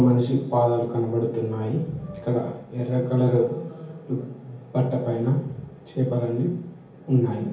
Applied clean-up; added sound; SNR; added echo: none; none; none; reverberation time 0.7 s.